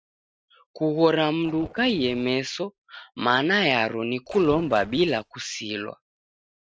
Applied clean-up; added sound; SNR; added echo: neural mask model RNNoise.